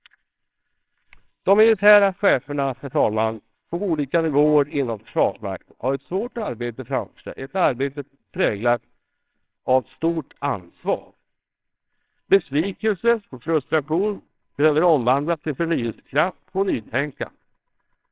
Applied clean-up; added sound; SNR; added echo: neural separator model SepFormer WHAMR!.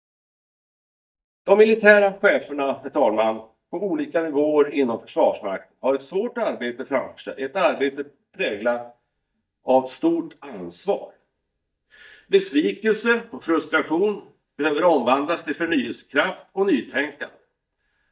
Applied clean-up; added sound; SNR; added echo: neural mask model DeepFilterNet 3.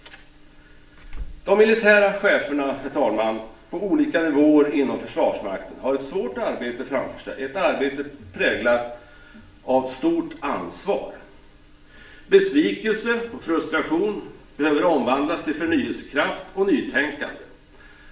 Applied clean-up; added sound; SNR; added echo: none; Slam; 14 dB; reverberation time 0.5 s.